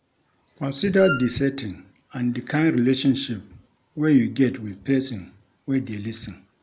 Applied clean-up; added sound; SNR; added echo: none; Wind instrument, woodwind instrument; 7 dB; none.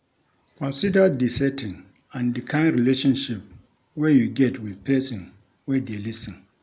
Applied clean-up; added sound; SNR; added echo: none; none; none; none.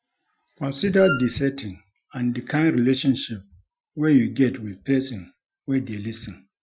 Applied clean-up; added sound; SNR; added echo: classical method Wiener filter.